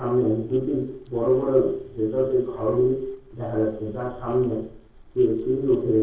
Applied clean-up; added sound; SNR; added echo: neural separator model SepFormer DNS4.